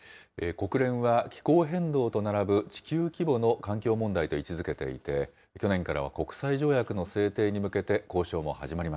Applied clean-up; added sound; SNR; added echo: none; none; none; none.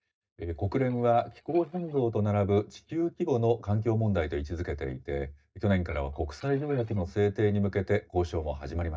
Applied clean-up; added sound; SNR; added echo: neural mask model DeepFilterNet 3.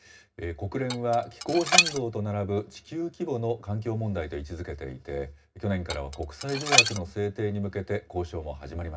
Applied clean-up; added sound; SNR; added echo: none; Dishes, pots, and pans; -4 dB; reverberation time 0.4 s.